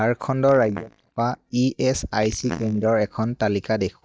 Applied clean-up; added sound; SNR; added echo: neural mask model DeepFilterNet 3.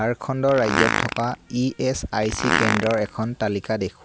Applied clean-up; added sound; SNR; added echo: none; Fart; 3 dB; none.